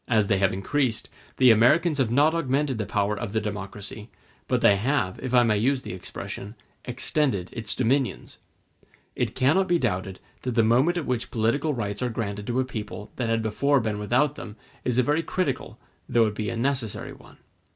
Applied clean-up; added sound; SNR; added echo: none; none; none; none.